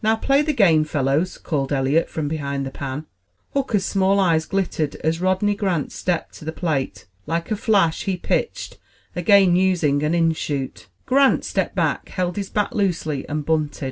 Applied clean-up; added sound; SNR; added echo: none; none; none; none.